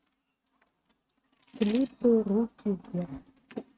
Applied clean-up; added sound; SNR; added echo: neural mask model RNNoise.